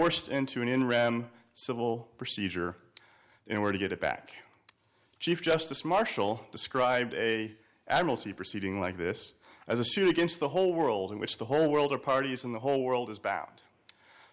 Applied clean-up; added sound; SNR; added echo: none; none; none; none.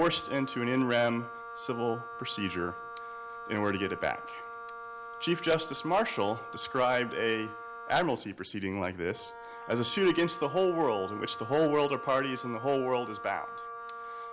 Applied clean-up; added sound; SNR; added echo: none; Wind instrument, woodwind instrument; 11 dB; none.